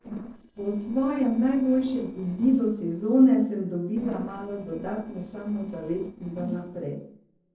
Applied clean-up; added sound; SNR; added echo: neural separator model SepFormer DNS4.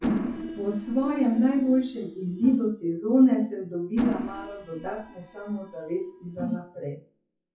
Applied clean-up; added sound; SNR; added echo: classical method WPE with log-MMSE.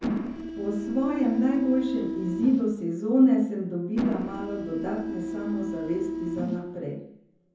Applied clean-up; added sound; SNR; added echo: none; Mechanisms; 6 dB; reverberation time 0.7 s.